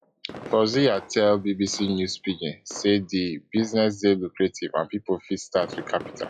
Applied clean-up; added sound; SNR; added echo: classical method log-MMSE.